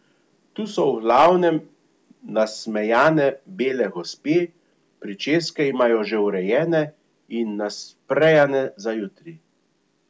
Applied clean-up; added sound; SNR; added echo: none; none; none; none.